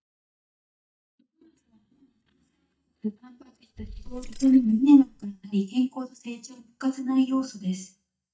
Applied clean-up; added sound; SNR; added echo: neural mask model DeepFilterNet 3.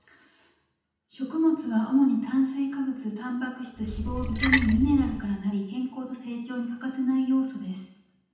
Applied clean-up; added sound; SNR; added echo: none; Splash, splatter; 1 dB; reverberation time 0.8 s.